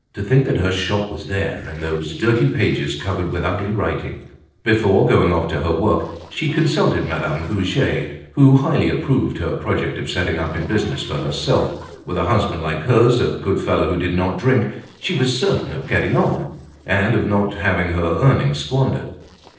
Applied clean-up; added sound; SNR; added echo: neural separator model SepFormer DNS4.